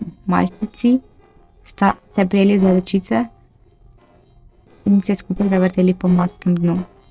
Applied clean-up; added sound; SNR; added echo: neural separator model SepFormer DNS4.